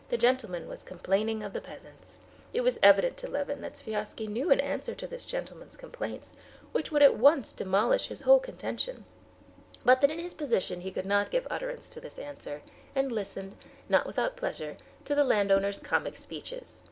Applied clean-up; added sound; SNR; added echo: none; none; none; none.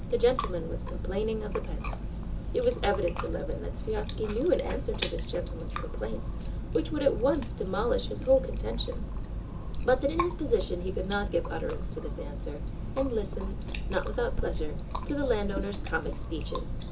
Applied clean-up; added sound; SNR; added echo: none; Chewing, mastication; 2 dB; reverberation time 0.2 s.